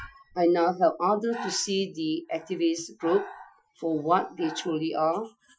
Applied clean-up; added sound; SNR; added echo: classical method Wiener filter.